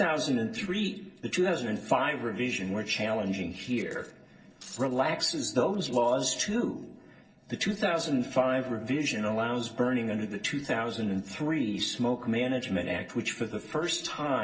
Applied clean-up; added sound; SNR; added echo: neural separator model SepFormer DNS4.